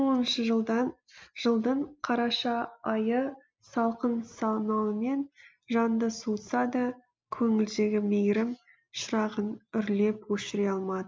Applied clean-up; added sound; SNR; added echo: none; none; none; none.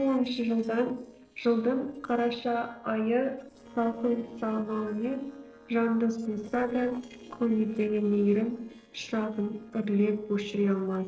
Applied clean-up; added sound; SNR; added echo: neural separator model SepFormer DNS4.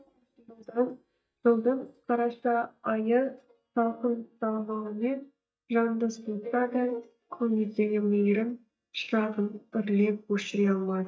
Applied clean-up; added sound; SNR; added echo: neural mask model DeepFilterNet 3.